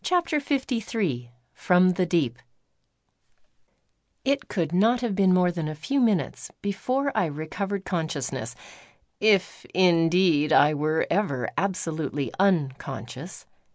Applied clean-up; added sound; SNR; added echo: none; none; none; none.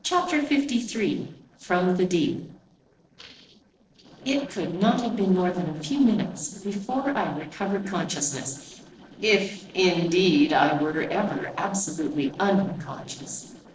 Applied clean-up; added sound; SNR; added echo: neural separator model SepFormer DNS4.